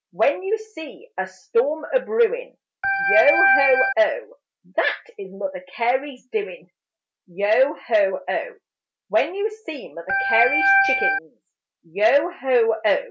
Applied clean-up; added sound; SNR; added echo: none; Organ; -4 dB; none.